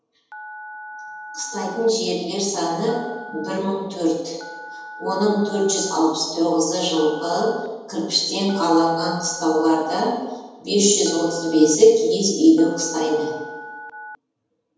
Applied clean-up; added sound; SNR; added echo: none; Telephone; 18 dB; reverberation time 1.1 s.